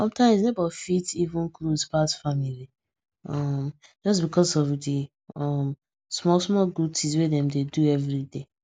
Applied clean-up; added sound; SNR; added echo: none; none; none; none.